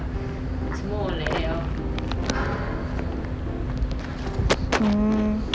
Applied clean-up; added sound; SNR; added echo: none; Piano; 13 dB; none.